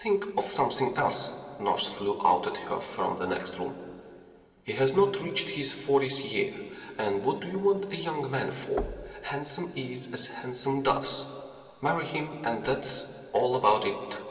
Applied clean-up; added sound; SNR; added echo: none; Knock; 13 dB; reverberation time 2.6 s.